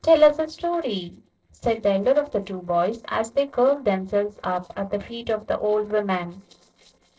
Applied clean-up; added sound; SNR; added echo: neural separator model SepFormer DNS4.